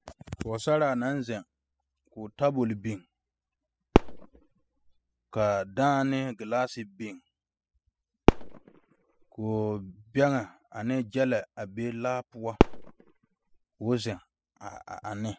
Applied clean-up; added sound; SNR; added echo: classical method spectral subtraction.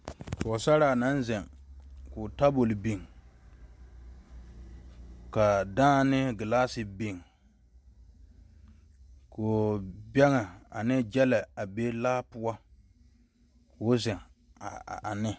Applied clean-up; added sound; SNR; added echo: none; none; none; none.